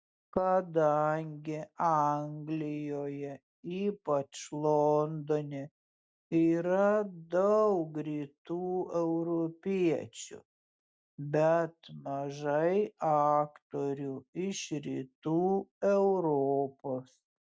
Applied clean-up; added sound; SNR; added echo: none; none; none; none.